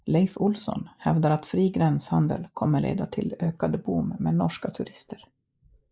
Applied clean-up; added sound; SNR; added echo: neural mask model Resemble Enhance denoiser.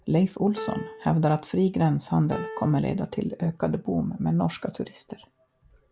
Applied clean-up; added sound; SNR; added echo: none; Piano; 14 dB; none.